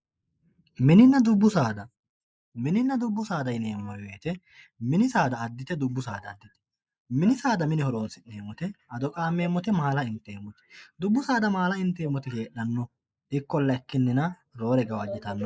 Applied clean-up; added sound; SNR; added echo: neural mask model Resemble Enhance denoiser.